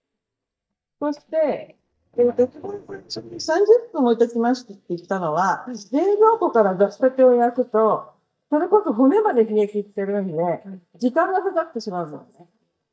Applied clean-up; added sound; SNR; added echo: neural mask model DeepFilterNet 3.